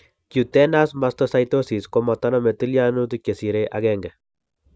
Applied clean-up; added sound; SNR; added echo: none; none; none; none.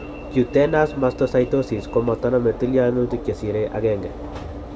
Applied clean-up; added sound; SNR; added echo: none; Alarm / Engine / Train; 12 dB; reverberation time 0.9 s.